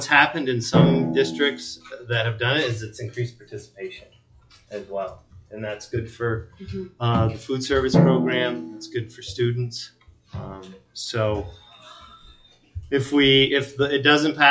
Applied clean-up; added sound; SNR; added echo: classical method log-MMSE.